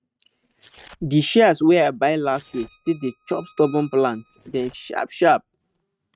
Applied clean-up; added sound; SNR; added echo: neural mask model RNNoise.